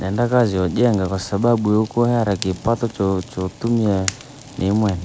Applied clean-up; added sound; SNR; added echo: none; Fire; 17 dB; none.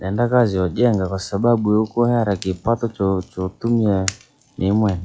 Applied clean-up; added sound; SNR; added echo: classical method log-MMSE.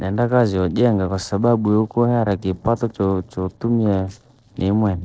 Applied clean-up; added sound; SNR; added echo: neural separator model SepFormer DNS4.